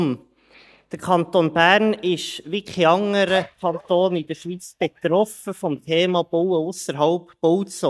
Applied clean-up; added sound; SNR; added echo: neural mask model DeepFilterNet 3.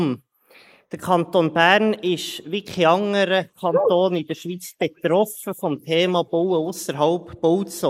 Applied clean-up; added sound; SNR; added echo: neural mask model Resemble Enhance denoiser.